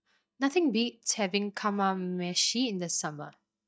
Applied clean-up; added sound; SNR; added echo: neural mask model DeepFilterNet 3.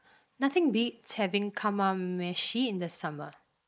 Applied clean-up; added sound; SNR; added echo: neural mask model Resemble Enhance denoiser.